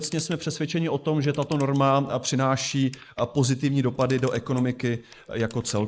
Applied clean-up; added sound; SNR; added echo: neural mask model Resemble Enhance denoiser.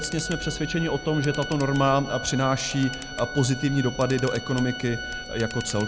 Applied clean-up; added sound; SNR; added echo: none; Camera + Organ; 10 dB; none.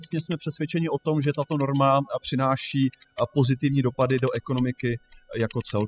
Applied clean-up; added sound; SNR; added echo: classical method spectral subtraction.